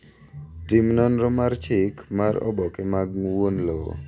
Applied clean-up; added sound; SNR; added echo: none; none; none; none.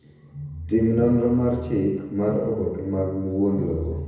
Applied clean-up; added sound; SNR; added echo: none; none; none; reverberation time 1.0 s.